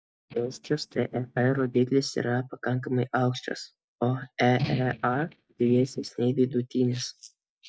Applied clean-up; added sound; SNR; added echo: neural mask model DeepFilterNet 3.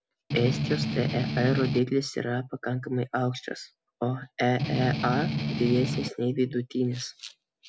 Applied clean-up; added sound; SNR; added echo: none; Strum; 0 dB; none.